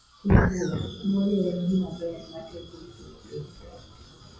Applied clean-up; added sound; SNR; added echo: classical method WPE with log-MMSE.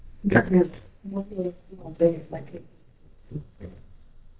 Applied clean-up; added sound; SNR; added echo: neural mask model DeepFilterNet 3.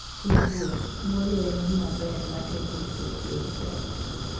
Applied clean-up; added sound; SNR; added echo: none; Fire; -1 dB; reverberation time 0.9 s.